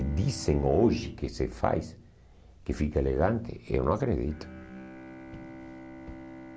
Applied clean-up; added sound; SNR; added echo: none; Bowed string instrument; 18 dB; none.